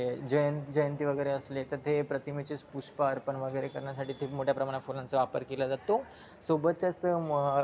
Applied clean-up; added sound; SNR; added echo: none; none; none; none.